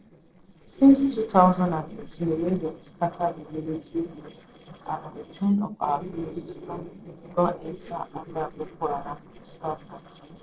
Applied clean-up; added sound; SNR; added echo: neural separator model SepFormer DNS4.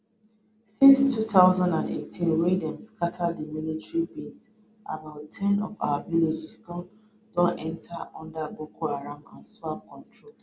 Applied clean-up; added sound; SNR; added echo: none; none; none; none.